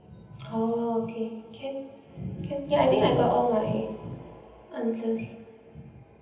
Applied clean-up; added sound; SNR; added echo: none; none; none; reverberation time 0.8 s.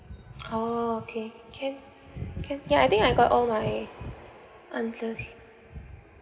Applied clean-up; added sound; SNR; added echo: none; none; none; none.